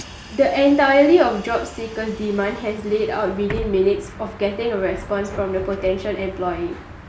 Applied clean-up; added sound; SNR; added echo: none; Bus; 15 dB; none.